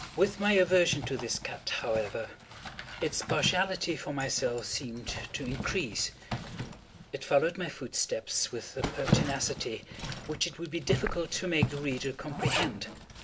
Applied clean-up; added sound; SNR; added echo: none; Zipper (clothing); 5 dB; none.